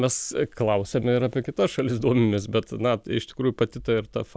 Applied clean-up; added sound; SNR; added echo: none; none; none; none.